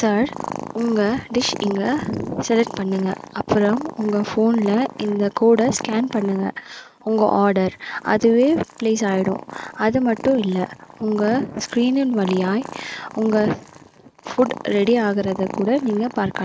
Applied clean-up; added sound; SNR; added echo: neural mask model RNNoise.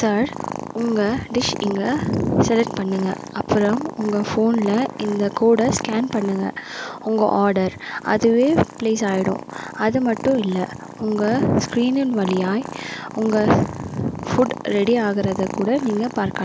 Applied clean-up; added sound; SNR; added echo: none; Purr; 12 dB; none.